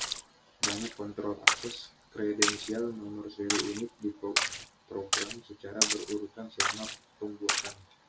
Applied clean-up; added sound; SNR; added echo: none; Splash, splatter; -4 dB; none.